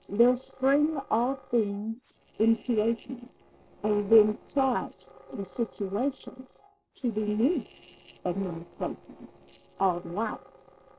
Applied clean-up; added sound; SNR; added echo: neural separator model SepFormer DNS4.